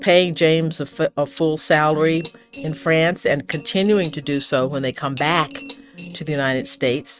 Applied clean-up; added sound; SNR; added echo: neural mask model RNNoise.